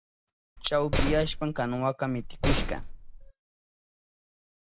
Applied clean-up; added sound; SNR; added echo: none; Slam; -1 dB; none.